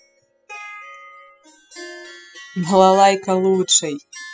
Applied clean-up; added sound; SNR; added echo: classical method spectral subtraction.